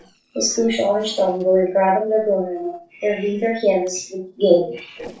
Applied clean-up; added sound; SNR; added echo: neural separator model SepFormer DNS4.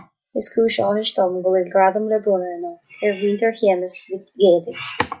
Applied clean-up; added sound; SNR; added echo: none; none; none; none.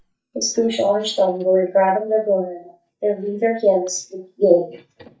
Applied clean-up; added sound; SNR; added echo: neural mask model DeepFilterNet 3.